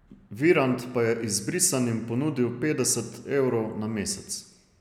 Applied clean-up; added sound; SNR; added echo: none; none; none; none.